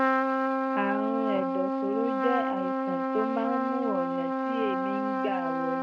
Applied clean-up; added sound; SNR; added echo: neural mask model RNNoise.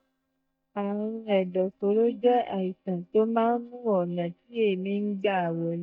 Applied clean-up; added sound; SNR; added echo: neural mask model DeepFilterNet 3.